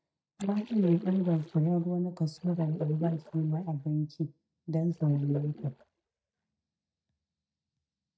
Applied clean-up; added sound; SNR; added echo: neural mask model DeepFilterNet 3.